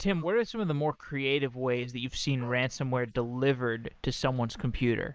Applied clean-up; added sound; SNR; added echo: neural mask model Resemble Enhance denoiser.